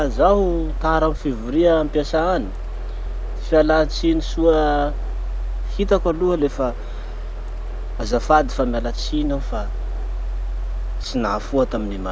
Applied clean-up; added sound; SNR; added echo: none; Mechanisms; 4 dB; none.